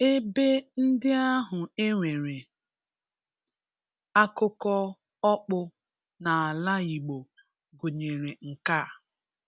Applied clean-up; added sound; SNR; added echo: none; none; none; none.